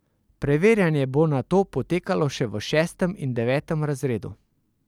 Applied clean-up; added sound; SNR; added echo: none; none; none; none.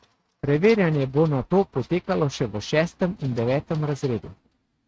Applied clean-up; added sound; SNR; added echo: neural mask model RNNoise.